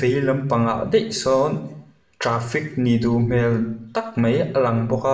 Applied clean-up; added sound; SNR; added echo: none; none; none; reverberation time 0.7 s.